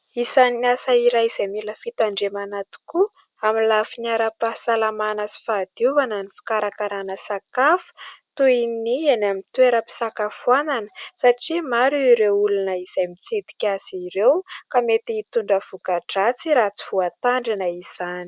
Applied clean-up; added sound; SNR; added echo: none; none; none; none.